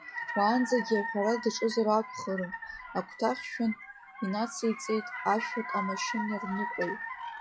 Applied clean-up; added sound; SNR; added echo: classical method log-MMSE.